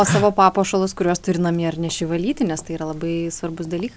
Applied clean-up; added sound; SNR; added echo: none; none; none; none.